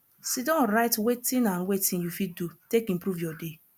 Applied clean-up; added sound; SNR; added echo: none; none; none; none.